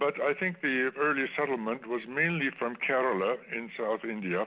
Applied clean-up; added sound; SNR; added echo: none; none; none; none.